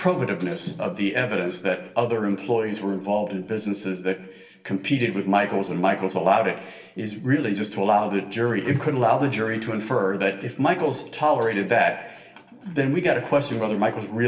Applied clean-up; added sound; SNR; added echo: none; Shatter; 18 dB; reverberation time 0.8 s.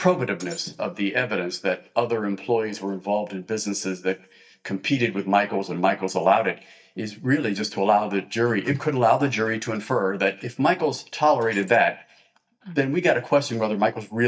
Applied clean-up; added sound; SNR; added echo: neural mask model DeepFilterNet 3.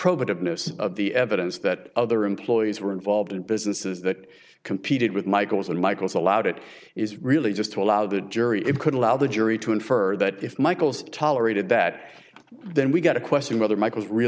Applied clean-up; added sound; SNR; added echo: none; none; none; none.